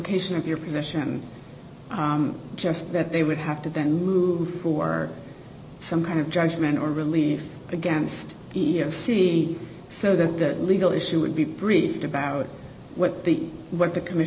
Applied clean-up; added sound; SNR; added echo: none; none; none; none.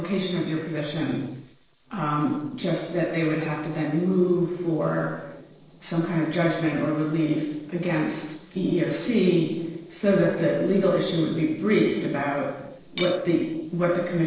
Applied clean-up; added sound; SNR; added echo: neural separator model SepFormer DNS4.